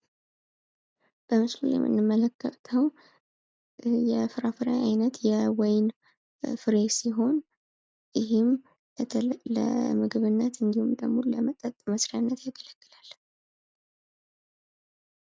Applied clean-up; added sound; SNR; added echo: none; none; none; none.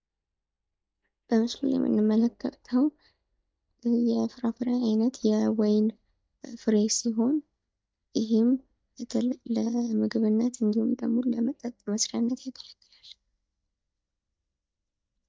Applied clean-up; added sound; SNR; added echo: neural mask model DeepFilterNet 3.